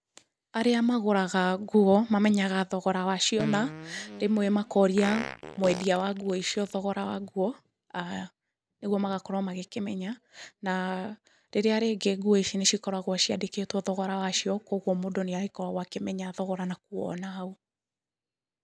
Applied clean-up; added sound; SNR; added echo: none; Fart; 11 dB; none.